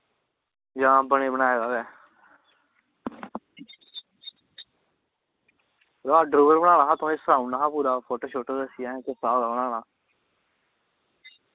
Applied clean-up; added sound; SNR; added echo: none; none; none; none.